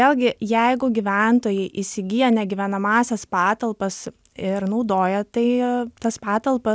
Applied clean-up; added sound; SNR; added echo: none; none; none; none.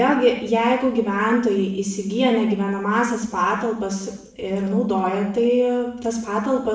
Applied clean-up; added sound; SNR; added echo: none; none; none; reverberation time 0.7 s.